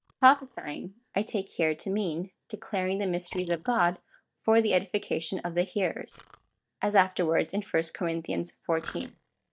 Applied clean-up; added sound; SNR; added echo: neural mask model DeepFilterNet 3.